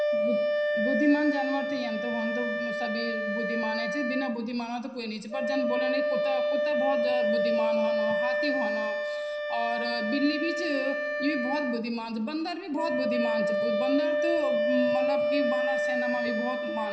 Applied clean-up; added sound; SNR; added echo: none; Wind instrument, woodwind instrument; -3 dB; reverberation time 0.8 s.